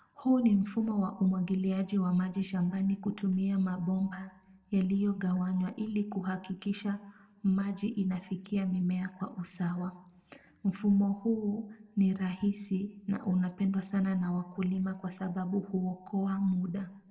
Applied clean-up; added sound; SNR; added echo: none; none; none; reverberation time 0.7 s.